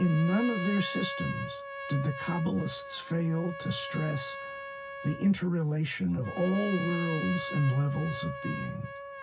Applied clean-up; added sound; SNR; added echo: none; Trumpet; 9 dB; reverberation time 0.4 s.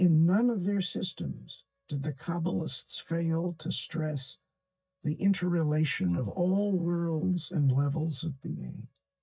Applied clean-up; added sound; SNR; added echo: neural mask model DeepFilterNet 3.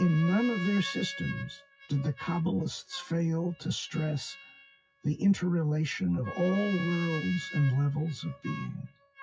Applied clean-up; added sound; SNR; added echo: classical method WPE with log-MMSE.